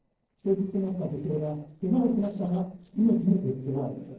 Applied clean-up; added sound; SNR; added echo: neural separator model SepFormer DNS4.